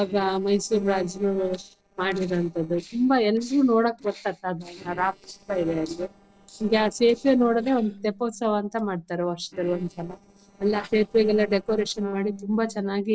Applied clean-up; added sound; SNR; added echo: neural separator model SepFormer DNS4.